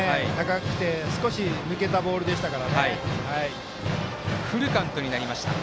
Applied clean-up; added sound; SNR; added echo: none; none; none; none.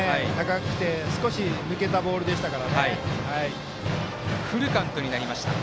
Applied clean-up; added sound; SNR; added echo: none; Musical instrument; 12 dB; none.